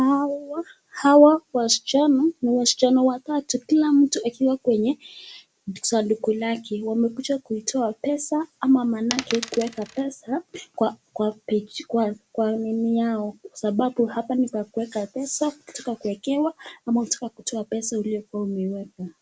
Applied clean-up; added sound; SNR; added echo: none; Coin (dropping); 10 dB; none.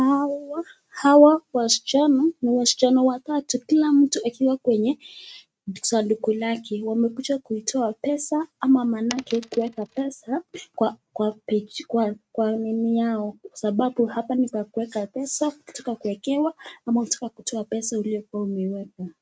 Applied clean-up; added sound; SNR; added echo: neural mask model RNNoise.